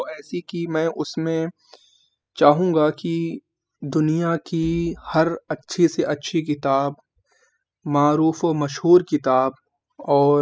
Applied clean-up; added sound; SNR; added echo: classical method spectral subtraction.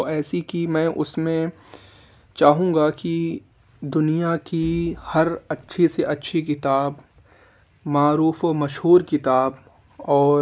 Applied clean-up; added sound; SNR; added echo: none; Thump, thud; 20 dB; none.